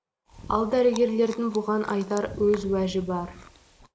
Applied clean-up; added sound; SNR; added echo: none; Chewing, mastication; 18 dB; none.